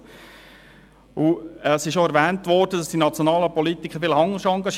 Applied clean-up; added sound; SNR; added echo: none; none; none; none.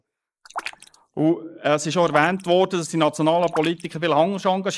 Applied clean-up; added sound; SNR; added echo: neural mask model Resemble Enhance denoiser.